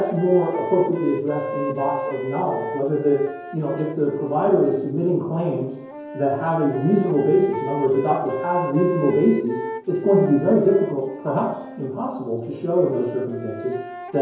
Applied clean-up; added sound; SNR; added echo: none; Wind instrument, woodwind instrument; 11 dB; reverberation time 0.9 s.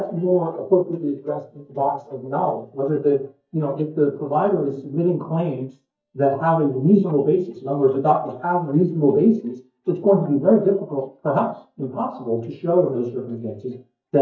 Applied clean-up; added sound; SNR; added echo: neural mask model DeepFilterNet 3.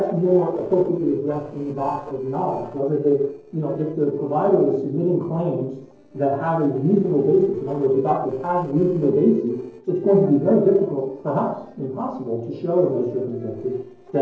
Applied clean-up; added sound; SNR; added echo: neural separator model SepFormer DNS4.